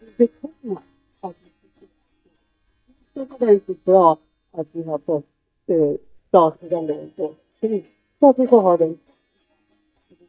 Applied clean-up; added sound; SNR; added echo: neural mask model DeepFilterNet 3.